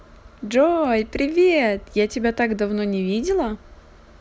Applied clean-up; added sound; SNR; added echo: none; none; none; none.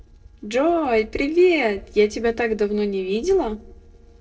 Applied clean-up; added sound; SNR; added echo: neural separator model SepFormer DNS4.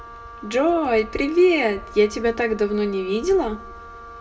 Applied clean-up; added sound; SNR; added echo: none; Wind instrument, woodwind instrument; 18 dB; reverberation time 0.7 s.